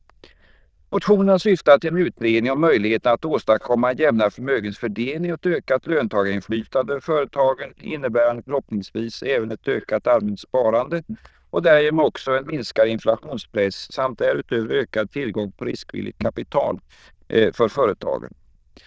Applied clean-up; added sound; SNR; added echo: neural diffusion model UNIVERSE++.